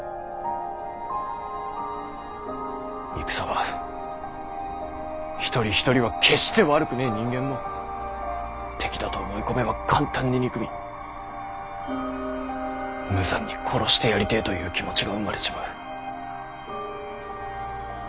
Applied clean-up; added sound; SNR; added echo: none; none; none; none.